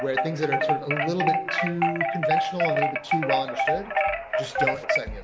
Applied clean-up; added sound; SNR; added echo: none; Wind chime; -5 dB; none.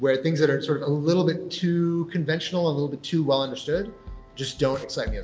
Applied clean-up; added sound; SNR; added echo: none; none; none; none.